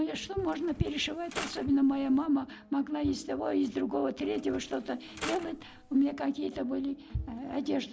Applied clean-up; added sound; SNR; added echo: none; Mechanisms; 14 dB; none.